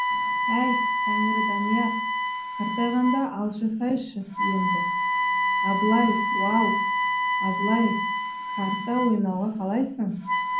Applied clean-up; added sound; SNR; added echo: none; Wind instrument, woodwind instrument; 0 dB; reverberation time 0.6 s.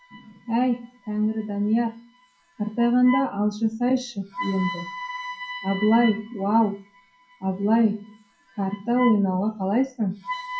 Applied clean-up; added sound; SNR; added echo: classical method WPE with log-MMSE.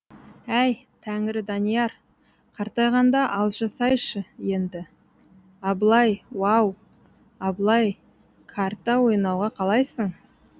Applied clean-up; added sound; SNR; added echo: none; none; none; none.